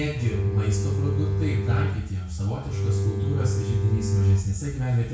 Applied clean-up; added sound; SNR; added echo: none; Bowed string instrument; -1 dB; reverberation time 0.6 s.